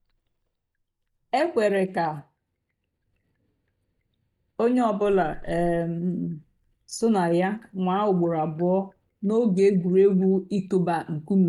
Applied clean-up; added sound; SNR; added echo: neural mask model DeepFilterNet 3.